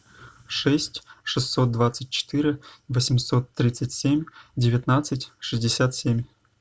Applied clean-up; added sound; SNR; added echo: none; none; none; none.